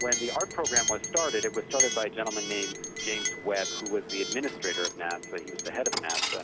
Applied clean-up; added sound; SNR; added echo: none; Chink, clink + Coin (dropping) / Alarm; 0 dB; none.